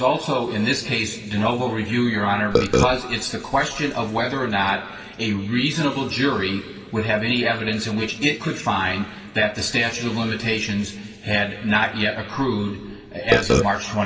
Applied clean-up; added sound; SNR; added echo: none; Burping, eructation; -4 dB; reverberation time 2.5 s.